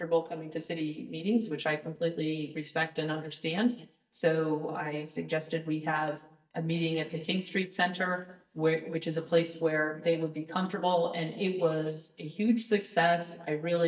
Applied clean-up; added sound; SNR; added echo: neural mask model DeepFilterNet 3.